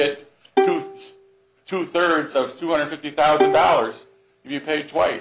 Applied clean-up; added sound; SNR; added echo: none; Bowed string instrument; 3 dB; none.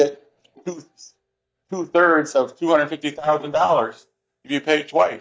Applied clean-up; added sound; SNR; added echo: neural mask model DeepFilterNet 3.